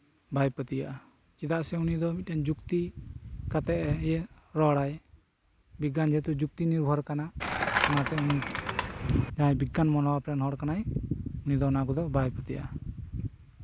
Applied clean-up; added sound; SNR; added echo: none; Skateboard; 2 dB; none.